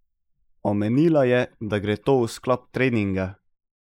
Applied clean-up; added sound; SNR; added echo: neural mask model Resemble Enhance denoiser.